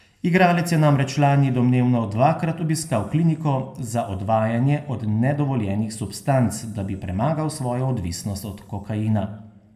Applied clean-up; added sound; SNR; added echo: none; none; none; reverberation time 0.9 s.